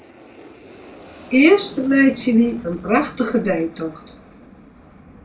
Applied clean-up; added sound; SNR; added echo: none; Aircraft; 19 dB; reverberation time 0.3 s.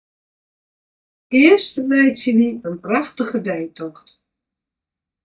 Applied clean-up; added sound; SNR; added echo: neural mask model DeepFilterNet 3.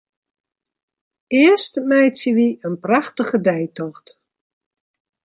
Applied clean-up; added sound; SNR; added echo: none; none; none; none.